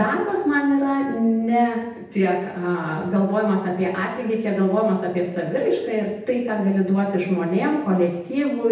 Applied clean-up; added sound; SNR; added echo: none; none; none; reverberation time 0.8 s.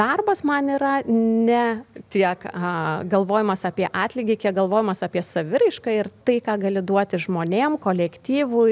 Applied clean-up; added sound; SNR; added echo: none; none; none; none.